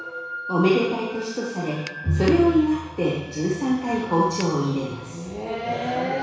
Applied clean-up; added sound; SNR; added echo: none; Finger snapping; 18 dB; reverberation time 1.1 s.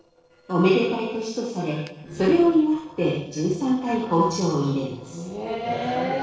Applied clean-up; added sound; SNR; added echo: neural separator model SepFormer DNS4.